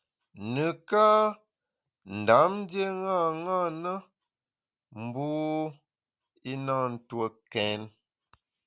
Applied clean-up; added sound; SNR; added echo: none; none; none; none.